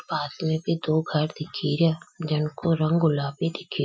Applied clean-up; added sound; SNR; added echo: classical method Wiener filter.